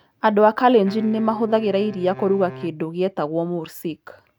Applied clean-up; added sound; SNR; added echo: neural mask model RNNoise.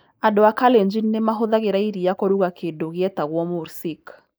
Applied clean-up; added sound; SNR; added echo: neural mask model Resemble Enhance denoiser.